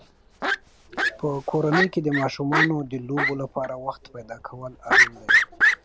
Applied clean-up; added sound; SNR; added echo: none; Fowl; -3 dB; none.